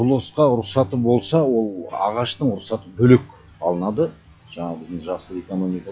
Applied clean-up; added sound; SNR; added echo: classical method log-MMSE.